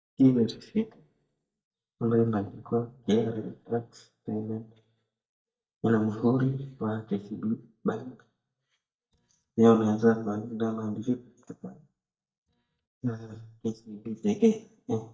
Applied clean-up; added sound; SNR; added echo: neural mask model DeepFilterNet 3.